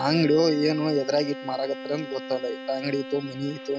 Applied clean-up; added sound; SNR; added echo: none; Bowed string instrument; 12 dB; none.